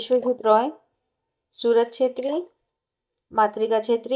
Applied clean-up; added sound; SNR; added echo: neural mask model DeepFilterNet 3.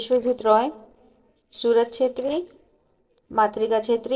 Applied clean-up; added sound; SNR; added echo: neural separator model SepFormer DNS4.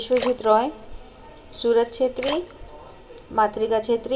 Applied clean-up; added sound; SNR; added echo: none; Splash, splatter; 16 dB; reverberation time 1.7 s.